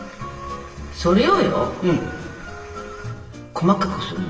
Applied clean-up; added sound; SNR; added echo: none; none; none; reverberation time 1.4 s.